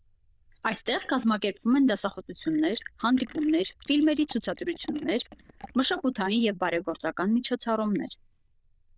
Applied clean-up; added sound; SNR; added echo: neural diffusion model UNIVERSE++.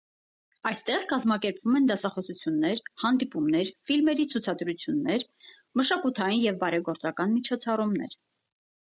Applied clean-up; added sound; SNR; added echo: none; none; none; none.